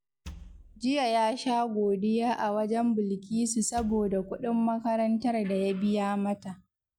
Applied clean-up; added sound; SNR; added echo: none; Wood; 20 dB; none.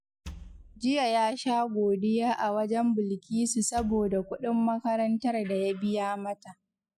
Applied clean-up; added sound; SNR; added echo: classical method spectral subtraction.